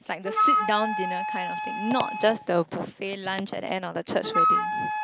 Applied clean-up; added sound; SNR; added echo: none; Wind instrument, woodwind instrument; -1 dB; none.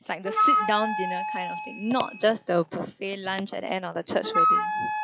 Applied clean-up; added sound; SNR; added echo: classical method log-MMSE.